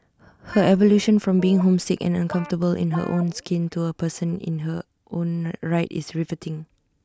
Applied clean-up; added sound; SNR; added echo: none; Guitar; 18 dB; none.